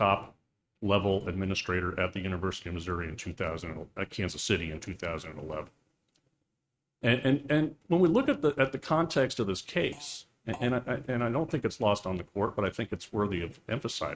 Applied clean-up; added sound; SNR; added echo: neural mask model RNNoise.